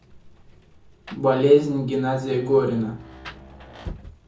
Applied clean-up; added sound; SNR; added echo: none; Rain; 19 dB; reverberation time 0.6 s.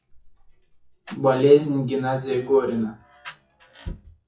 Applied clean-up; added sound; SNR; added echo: classical method WPE with log-MMSE.